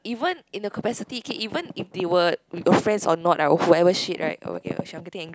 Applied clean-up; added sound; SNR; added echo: none; none; none; none.